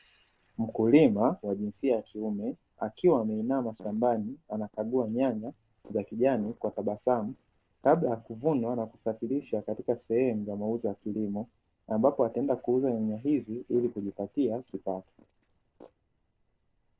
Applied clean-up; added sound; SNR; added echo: neural separator model SepFormer DNS4.